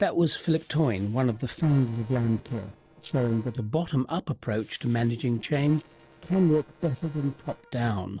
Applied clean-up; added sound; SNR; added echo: neural separator model SepFormer DNS4.